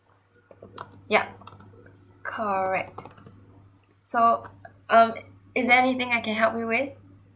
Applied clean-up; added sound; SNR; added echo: none; none; none; none.